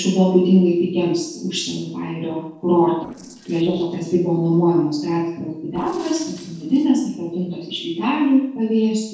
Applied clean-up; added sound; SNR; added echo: neural separator model SepFormer DNS4.